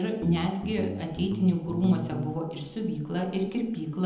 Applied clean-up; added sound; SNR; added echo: none; Guitar; 7 dB; reverberation time 0.8 s.